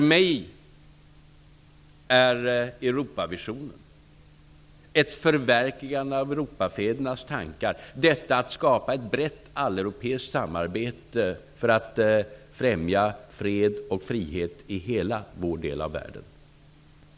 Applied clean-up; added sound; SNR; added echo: none; none; none; none.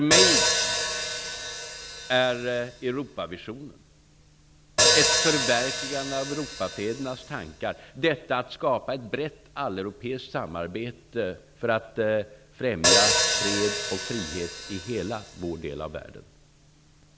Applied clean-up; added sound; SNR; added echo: none; Hi-hat; -3 dB; none.